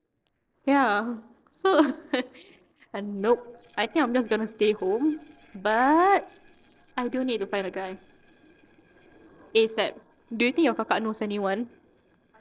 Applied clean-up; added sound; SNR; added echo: neural separator model SepFormer DNS4.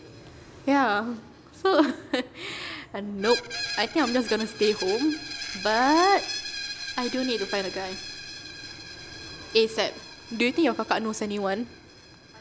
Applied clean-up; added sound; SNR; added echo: none; Screech; 11 dB; none.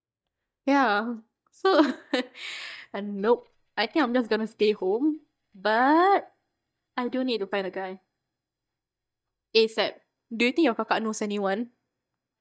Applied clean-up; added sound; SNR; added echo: neural mask model DeepFilterNet 3.